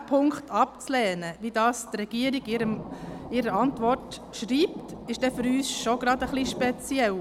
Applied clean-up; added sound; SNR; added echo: none; Thunder; 13 dB; none.